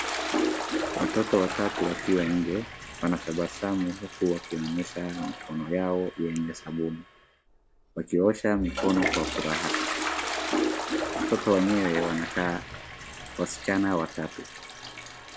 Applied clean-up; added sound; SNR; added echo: none; Toilet flush; 4 dB; none.